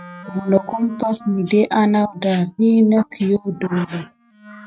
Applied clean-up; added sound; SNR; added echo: neural mask model RNNoise.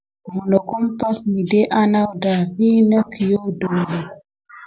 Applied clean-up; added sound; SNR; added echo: none; none; none; none.